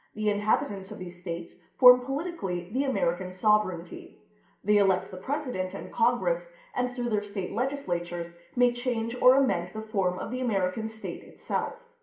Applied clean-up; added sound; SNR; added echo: none; none; none; reverberation time 0.5 s.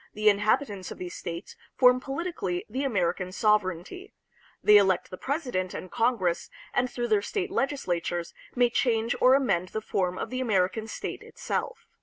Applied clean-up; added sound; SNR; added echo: none; none; none; none.